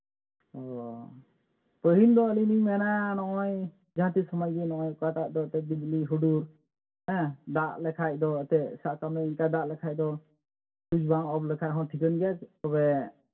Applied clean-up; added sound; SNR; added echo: none; none; none; reverberation time 0.1 s.